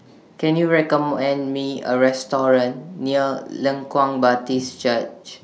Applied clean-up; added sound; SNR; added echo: none; none; none; none.